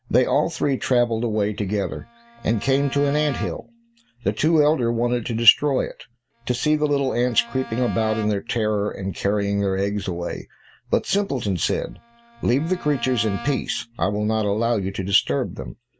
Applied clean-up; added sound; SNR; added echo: none; Bowed string instrument; 19 dB; none.